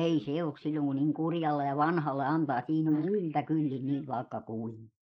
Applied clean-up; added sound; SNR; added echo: neural mask model Resemble Enhance denoiser.